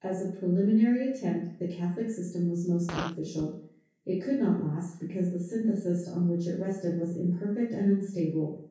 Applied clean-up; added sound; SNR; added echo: none; Fart; 14 dB; reverberation time 0.6 s.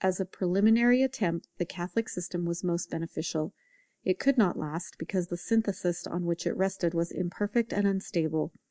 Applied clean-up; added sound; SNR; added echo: none; none; none; none.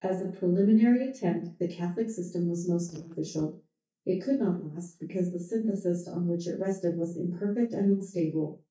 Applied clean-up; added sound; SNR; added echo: neural mask model DeepFilterNet 3.